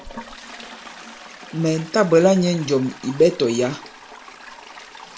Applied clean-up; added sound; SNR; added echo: none; Toilet flush; 18 dB; none.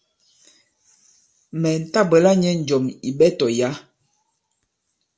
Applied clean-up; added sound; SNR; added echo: none; none; none; none.